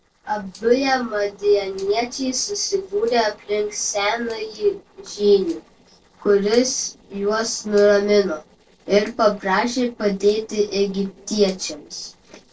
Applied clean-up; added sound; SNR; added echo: neural separator model SepFormer DNS4.